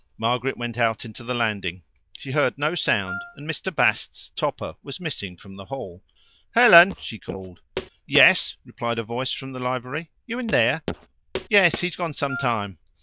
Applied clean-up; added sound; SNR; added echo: neural diffusion model UNIVERSE++.